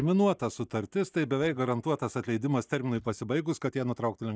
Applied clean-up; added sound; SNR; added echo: neural mask model DeepFilterNet 3.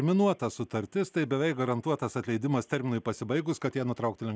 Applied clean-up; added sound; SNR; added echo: none; none; none; none.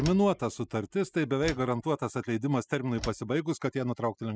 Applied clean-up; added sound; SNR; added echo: classical method spectral subtraction.